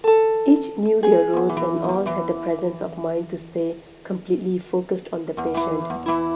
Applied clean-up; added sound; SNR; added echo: none; Acoustic guitar; 1 dB; none.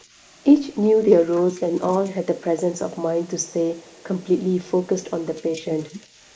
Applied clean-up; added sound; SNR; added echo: neural mask model Resemble Enhance denoiser.